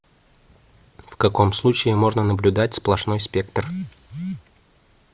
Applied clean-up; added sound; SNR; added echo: none; none; none; none.